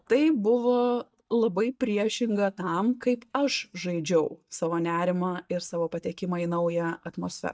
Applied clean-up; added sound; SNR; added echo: neural mask model DeepFilterNet 3.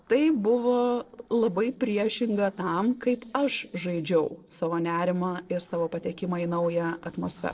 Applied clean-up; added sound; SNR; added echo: neural separator model SepFormer DNS4.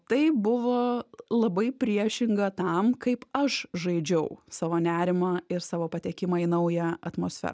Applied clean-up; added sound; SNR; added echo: none; none; none; none.